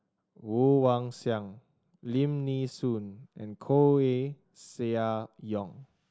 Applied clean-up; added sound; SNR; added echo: none; none; none; none.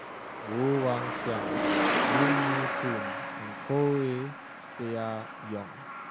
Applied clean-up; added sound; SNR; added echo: none; Truck; -1 dB; none.